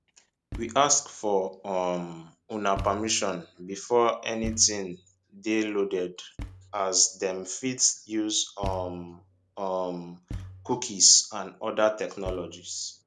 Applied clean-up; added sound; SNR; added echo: none; Thump, thud; 16 dB; none.